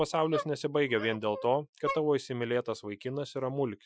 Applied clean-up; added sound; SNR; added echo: classical method Wiener filter.